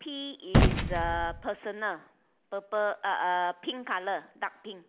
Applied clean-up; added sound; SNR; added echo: none; Gunshot, gunfire; -3 dB; none.